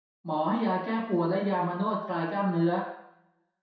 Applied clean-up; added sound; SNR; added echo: none; none; none; reverberation time 0.7 s.